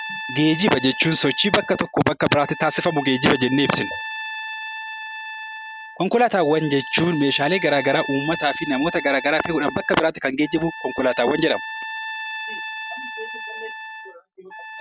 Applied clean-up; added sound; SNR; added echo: none; Trumpet; 10 dB; none.